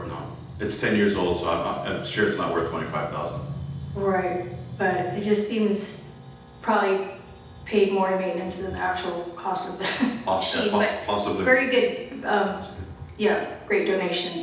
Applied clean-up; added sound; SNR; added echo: none; none; none; reverberation time 0.8 s.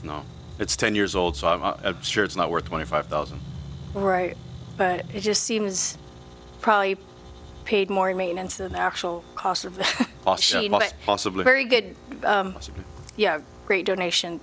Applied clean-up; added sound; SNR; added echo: none; none; none; none.